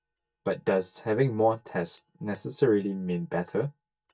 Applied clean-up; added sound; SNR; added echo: neural mask model DeepFilterNet 3.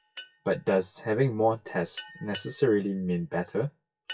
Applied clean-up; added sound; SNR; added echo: classical method WPE with log-MMSE.